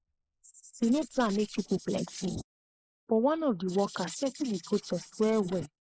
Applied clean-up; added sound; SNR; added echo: neural mask model Resemble Enhance denoiser.